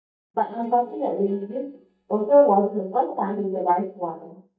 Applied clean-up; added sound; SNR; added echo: neural mask model DeepFilterNet 3.